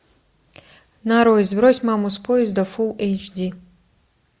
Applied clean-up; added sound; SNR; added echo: none; none; none; none.